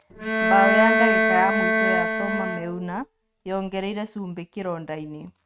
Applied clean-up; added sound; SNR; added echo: neural mask model RNNoise.